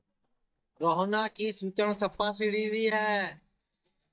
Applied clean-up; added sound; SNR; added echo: neural mask model DeepFilterNet 3.